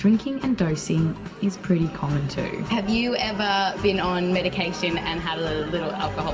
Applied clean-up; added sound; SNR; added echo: none; none; none; reverberation time 0.6 s.